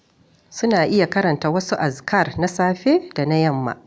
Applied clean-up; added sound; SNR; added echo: none; none; none; none.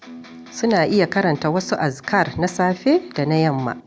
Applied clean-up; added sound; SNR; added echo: none; Electric guitar; 19 dB; none.